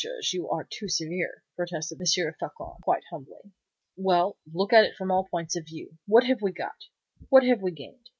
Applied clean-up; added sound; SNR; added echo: none; none; none; none.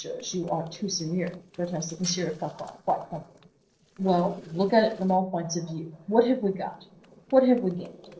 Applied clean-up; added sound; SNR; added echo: neural separator model SepFormer DNS4.